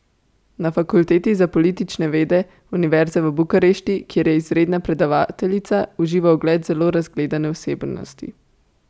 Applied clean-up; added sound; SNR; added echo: none; none; none; none.